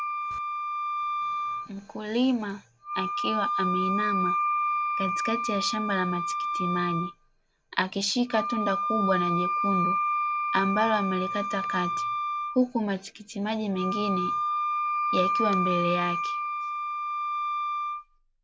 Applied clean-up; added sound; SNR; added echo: none; Wind instrument, woodwind instrument; -1 dB; none.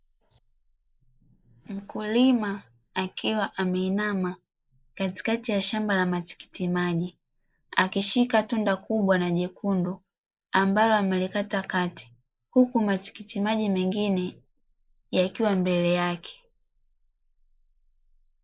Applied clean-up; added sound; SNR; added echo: neural mask model Resemble Enhance denoiser.